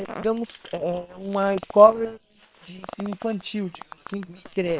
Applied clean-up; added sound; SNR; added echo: neural separator model SepFormer WHAM!.